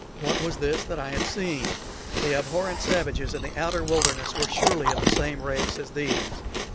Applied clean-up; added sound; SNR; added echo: none; Chewing, mastication; -1 dB; none.